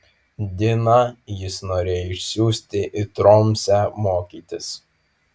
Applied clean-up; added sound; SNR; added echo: none; none; none; none.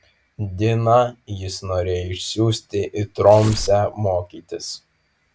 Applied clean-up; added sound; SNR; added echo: none; Tearing; 12 dB; none.